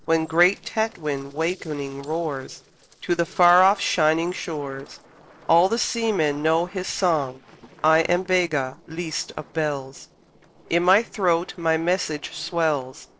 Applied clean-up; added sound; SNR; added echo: neural separator model SepFormer DNS4.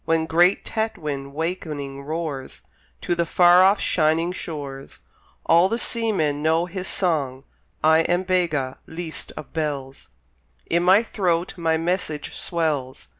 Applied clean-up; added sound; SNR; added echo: none; none; none; none.